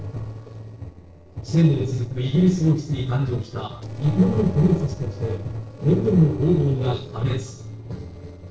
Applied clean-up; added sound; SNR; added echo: neural separator model SepFormer DNS4.